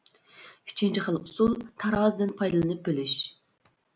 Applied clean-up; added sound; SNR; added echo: none; none; none; none.